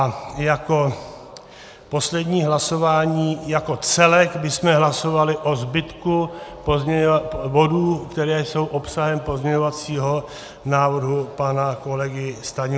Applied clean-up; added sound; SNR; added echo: none; none; none; none.